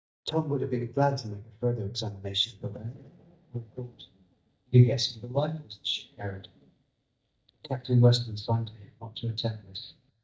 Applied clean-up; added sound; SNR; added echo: neural mask model DeepFilterNet 3.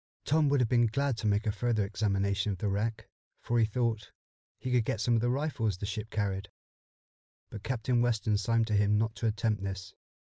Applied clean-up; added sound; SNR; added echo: none; none; none; none.